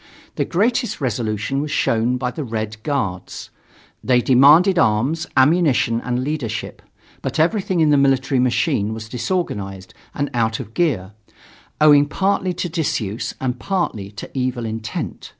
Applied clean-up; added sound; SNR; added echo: none; none; none; none.